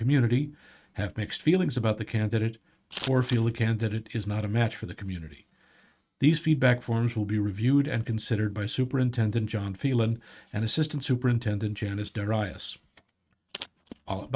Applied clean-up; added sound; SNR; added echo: neural mask model RNNoise.